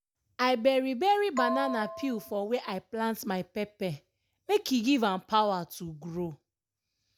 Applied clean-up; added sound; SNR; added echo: none; none; none; none.